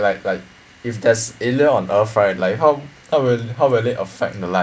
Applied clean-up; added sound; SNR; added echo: none; none; none; none.